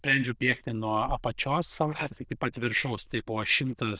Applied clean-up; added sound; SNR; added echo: neural diffusion model UNIVERSE++.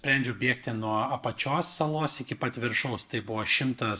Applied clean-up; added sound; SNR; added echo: none; none; none; none.